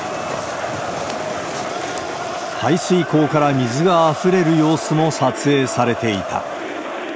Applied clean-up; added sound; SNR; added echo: none; Crowd; 7 dB; none.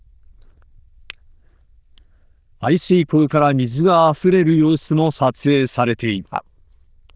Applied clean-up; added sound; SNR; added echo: neural diffusion model UNIVERSE++.